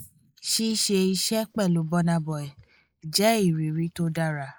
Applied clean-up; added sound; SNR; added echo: neural mask model Resemble Enhance denoiser.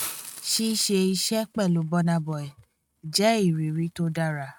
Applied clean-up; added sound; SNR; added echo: neural mask model RNNoise.